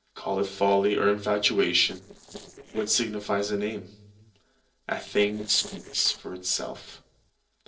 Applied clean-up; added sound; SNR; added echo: neural separator model SepFormer DNS4.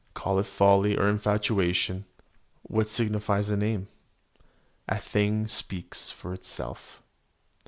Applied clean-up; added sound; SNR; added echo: none; none; none; none.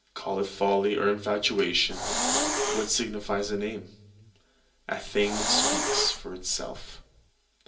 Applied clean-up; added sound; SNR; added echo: none; Hiss; 0 dB; reverberation time 0.3 s.